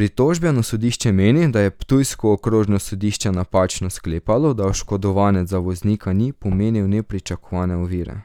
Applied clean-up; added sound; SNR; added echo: none; Tap / Bass drum; 19 dB; none.